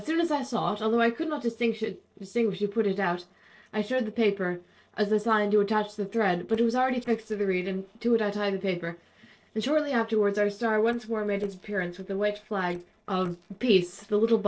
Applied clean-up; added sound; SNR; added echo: neural separator model SepFormer DNS4.